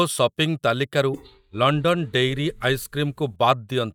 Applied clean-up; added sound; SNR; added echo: neural mask model DeepFilterNet 3.